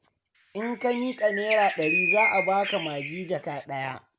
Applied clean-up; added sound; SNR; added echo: none; Bird; 3 dB; none.